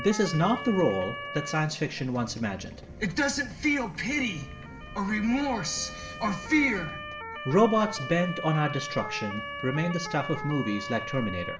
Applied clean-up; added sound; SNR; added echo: none; Motor vehicle (road) / Siren; 11 dB; reverberation time 1.1 s.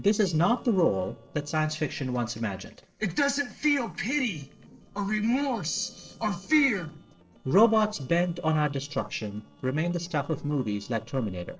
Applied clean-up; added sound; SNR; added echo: neural separator model SepFormer DNS4.